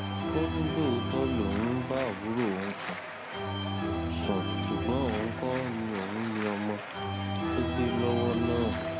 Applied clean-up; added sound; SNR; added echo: none; Organ; 0 dB; none.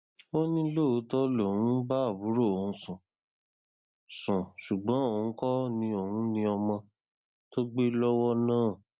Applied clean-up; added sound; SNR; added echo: none; none; none; none.